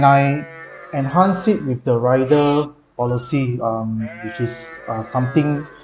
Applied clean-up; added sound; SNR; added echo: none; Livestock, farm animals, working animals; 18 dB; none.